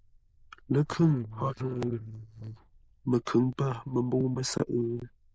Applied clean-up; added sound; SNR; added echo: neural diffusion model UNIVERSE++.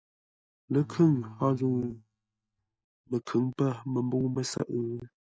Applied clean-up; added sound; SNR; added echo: neural mask model DeepFilterNet 3.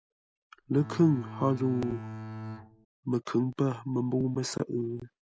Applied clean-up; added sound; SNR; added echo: none; Bowed string instrument; 11 dB; none.